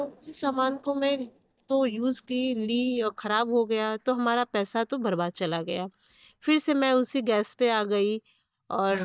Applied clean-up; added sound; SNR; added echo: neural mask model DeepFilterNet 3.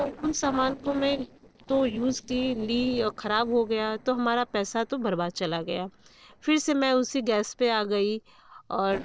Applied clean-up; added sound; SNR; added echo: neural separator model SepFormer DNS4.